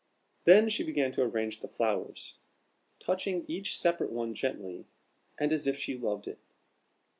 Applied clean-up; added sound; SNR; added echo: none; none; none; none.